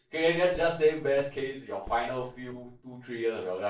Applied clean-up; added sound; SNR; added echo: neural separator model SepFormer DNS4.